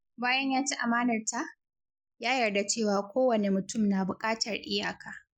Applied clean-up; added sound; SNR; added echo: neural mask model Resemble Enhance denoiser.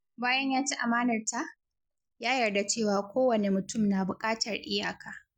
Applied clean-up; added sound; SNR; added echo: none; none; none; none.